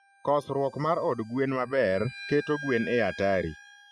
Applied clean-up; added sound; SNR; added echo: classical method spectral subtraction.